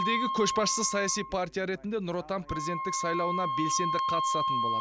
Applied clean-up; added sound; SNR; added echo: none; Wind instrument, woodwind instrument; 0 dB; none.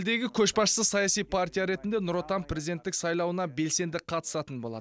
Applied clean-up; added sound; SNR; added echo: none; none; none; none.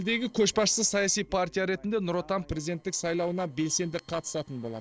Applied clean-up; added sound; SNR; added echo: neural separator model SepFormer DNS4.